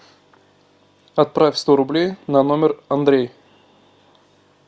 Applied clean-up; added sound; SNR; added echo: none; none; none; none.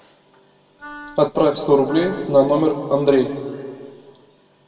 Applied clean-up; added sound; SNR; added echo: none; Wind instrument, woodwind instrument; 20 dB; reverberation time 1.6 s.